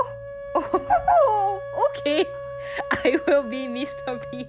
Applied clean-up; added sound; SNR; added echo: none; Wind instrument, woodwind instrument; 11 dB; none.